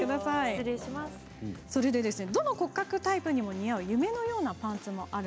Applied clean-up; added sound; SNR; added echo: none; none; none; none.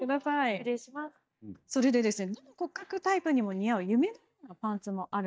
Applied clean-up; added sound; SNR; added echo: neural mask model DeepFilterNet 3.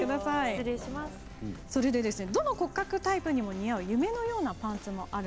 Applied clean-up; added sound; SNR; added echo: none; Insect; 18 dB; none.